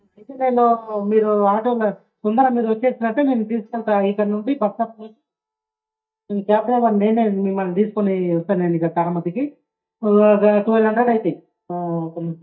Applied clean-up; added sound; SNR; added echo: neural mask model DeepFilterNet 3.